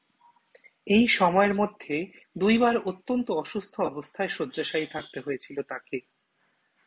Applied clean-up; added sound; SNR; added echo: none; none; none; none.